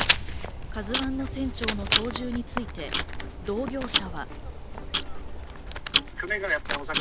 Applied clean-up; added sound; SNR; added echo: none; Writing + Tick-tock; -3 dB; none.